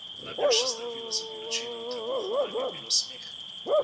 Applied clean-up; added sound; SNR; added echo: none; Bark / Cricket; -4 dB; none.